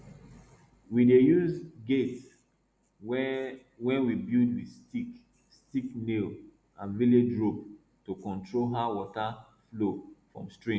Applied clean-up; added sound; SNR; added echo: none; none; none; none.